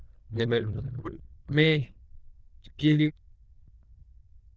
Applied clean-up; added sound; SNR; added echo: neural diffusion model UNIVERSE++.